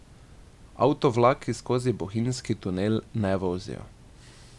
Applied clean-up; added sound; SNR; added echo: none; none; none; none.